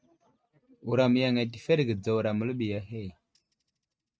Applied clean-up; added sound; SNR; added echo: neural mask model RNNoise.